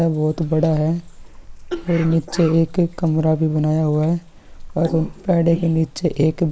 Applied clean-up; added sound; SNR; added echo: neural mask model Resemble Enhance denoiser.